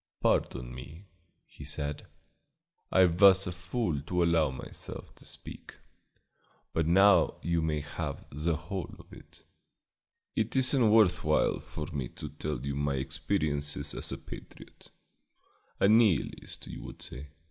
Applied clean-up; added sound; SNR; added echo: none; none; none; none.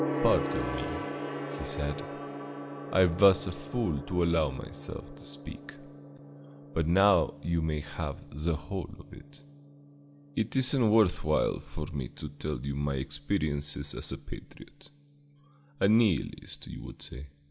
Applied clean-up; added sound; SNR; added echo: none; Gong; 10 dB; none.